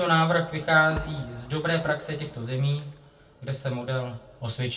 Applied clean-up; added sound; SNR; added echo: none; Splash, splatter; 17 dB; reverberation time 0.2 s.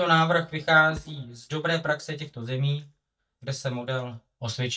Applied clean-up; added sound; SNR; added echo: neural mask model DeepFilterNet 3.